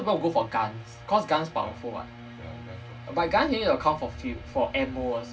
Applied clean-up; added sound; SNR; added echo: none; Wind; 14 dB; reverberation time 0.2 s.